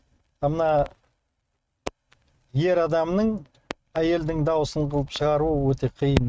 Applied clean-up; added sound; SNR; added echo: neural mask model RNNoise.